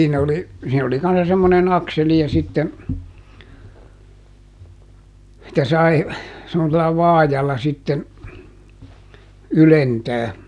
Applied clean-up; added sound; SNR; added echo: none; none; none; none.